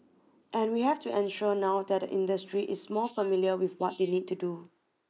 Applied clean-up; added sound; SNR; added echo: neural mask model Resemble Enhance denoiser.